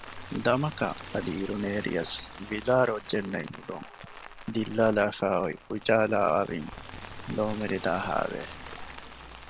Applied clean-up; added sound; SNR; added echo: none; Rain + Liquid; 14 dB; none.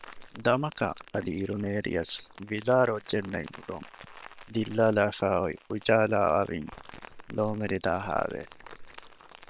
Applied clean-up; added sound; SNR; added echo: neural separator model SepFormer WHAM!.